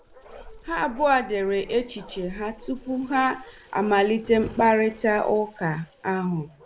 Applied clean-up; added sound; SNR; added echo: none; Bark; 19 dB; none.